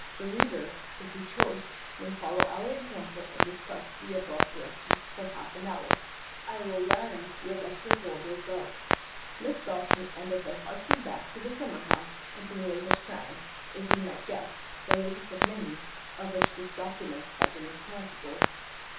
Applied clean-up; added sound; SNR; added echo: none; Clock; -4 dB; reverberation time 0.6 s.